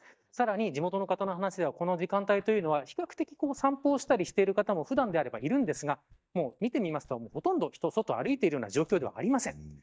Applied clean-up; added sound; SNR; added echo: neural mask model DeepFilterNet 3.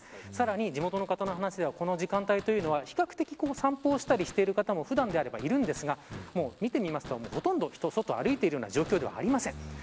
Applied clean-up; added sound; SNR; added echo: none; Fireworks; 18 dB; none.